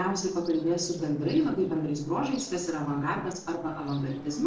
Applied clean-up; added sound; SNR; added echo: neural separator model SepFormer DNS4.